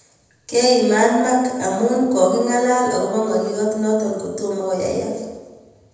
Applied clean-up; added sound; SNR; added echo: none; none; none; reverberation time 1.0 s.